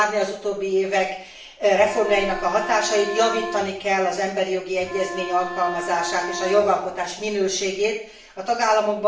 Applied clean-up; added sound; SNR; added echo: none; Bowed string instrument; 10 dB; reverberation time 0.5 s.